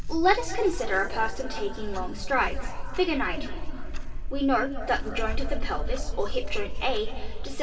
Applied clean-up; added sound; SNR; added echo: none; Clock; -1 dB; reverberation time 2.8 s.